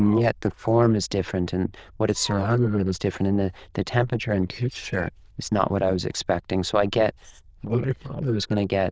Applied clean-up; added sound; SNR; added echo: neural diffusion model UNIVERSE++.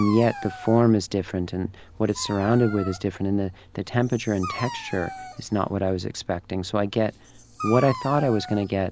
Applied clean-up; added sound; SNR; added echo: none; Dog; 14 dB; none.